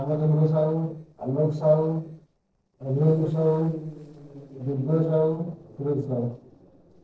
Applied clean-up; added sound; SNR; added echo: neural separator model SepFormer DNS4.